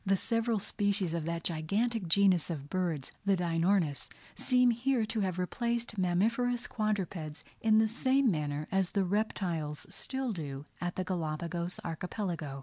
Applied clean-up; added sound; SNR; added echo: none; none; none; none.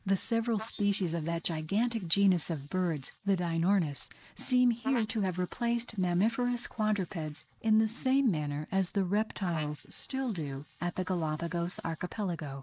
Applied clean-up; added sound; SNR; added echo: neural mask model Resemble Enhance denoiser.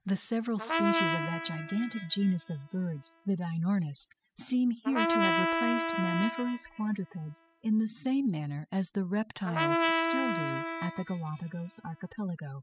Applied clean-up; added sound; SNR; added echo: classical method spectral subtraction.